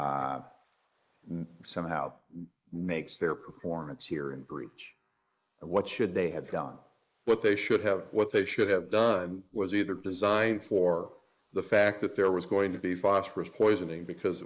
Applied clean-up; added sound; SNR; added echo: neural mask model Resemble Enhance denoiser.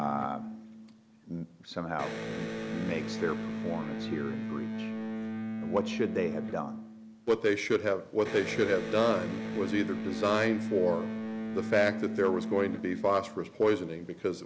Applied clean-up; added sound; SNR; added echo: none; Electric guitar; 6 dB; none.